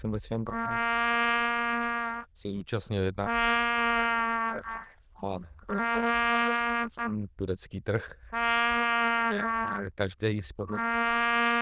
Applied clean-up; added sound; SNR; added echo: neural diffusion model UNIVERSE++.